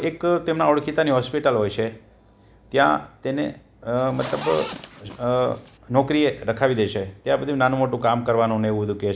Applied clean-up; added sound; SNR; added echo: none; Zipper (clothing); 14 dB; none.